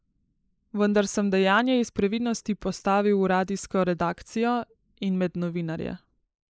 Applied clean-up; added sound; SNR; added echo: neural mask model Resemble Enhance denoiser.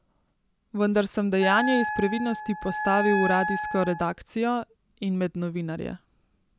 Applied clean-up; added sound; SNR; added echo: none; Wind instrument, woodwind instrument; 4 dB; none.